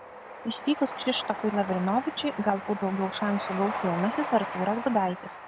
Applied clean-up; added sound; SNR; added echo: none; Train; 8 dB; none.